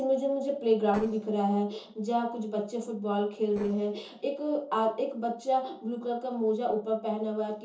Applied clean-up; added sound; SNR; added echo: neural separator model SepFormer DNS4.